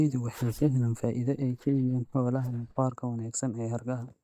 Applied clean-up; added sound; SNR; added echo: neural mask model DeepFilterNet 3.